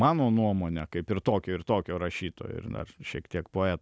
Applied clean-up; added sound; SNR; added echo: none; none; none; none.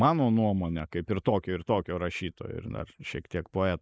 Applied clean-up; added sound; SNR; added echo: neural mask model Resemble Enhance denoiser.